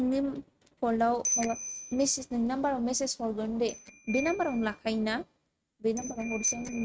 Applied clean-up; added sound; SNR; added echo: neural mask model RNNoise.